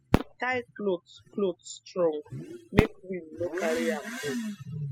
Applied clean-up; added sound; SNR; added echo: classical method spectral subtraction.